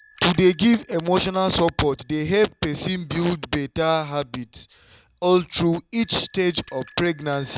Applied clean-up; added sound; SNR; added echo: none; Bell; 18 dB; none.